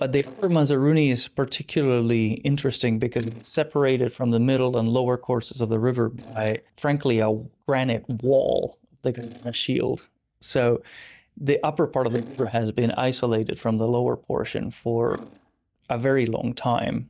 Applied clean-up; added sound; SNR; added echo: neural mask model DeepFilterNet 3.